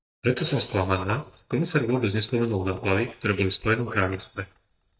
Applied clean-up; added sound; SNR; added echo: neural mask model DeepFilterNet 3.